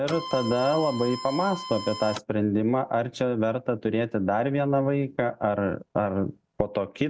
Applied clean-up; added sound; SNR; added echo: none; Printer; 10 dB; none.